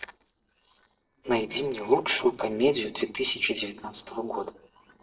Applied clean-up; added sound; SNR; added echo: neural separator model SepFormer DNS4.